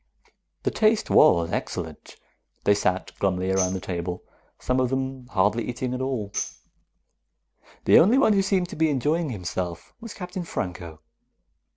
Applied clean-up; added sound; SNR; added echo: none; Tambourine; 13 dB; none.